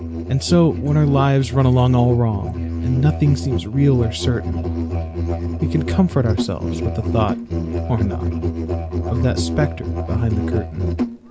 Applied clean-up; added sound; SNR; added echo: none; Musical instrument; 3 dB; none.